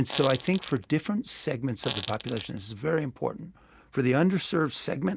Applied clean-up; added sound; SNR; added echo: none; Fart; 10 dB; none.